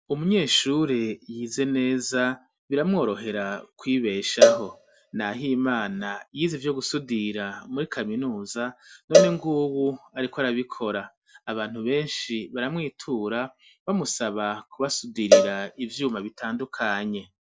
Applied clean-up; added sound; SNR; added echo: none; Cowbell; -2 dB; none.